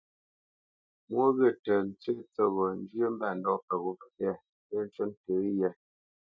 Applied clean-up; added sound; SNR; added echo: neural mask model DeepFilterNet 3.